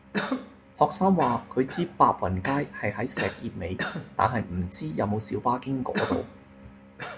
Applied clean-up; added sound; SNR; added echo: none; Cough; 10 dB; none.